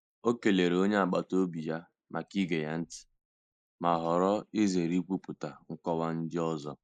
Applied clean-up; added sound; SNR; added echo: neural mask model Resemble Enhance denoiser.